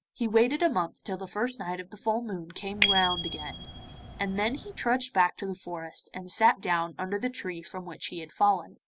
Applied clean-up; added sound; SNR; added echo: none; Bicycle bell; 2 dB; none.